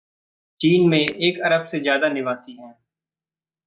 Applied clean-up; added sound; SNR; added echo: neural mask model DeepFilterNet 3.